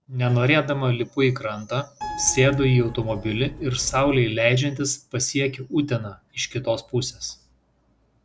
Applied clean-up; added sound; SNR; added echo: none; Keyboard (musical); 13 dB; none.